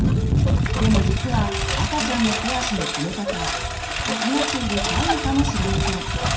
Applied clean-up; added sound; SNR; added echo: none; Engine; -4 dB; reverberation time 0.7 s.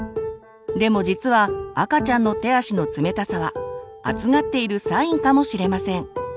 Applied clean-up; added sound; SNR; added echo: none; none; none; none.